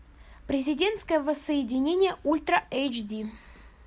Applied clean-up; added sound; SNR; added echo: none; none; none; none.